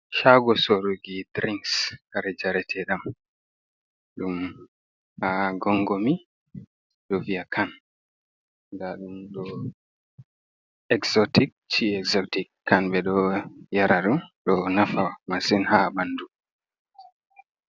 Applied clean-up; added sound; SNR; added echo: none; none; none; none.